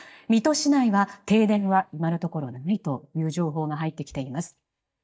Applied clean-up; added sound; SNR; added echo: neural mask model DeepFilterNet 3.